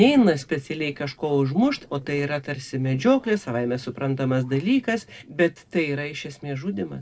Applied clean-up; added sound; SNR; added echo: neural separator model SepFormer DNS4.